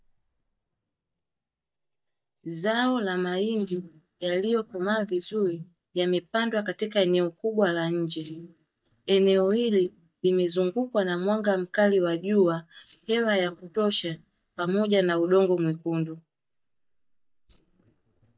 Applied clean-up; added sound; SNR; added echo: neural mask model DeepFilterNet 3.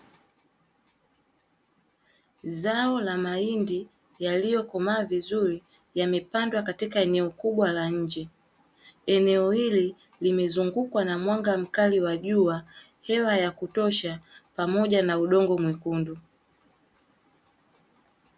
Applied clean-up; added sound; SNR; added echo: none; none; none; none.